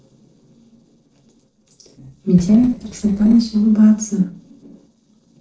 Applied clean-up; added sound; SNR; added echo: neural separator model SepFormer DNS4.